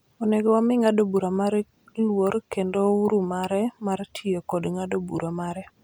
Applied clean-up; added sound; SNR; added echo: none; none; none; none.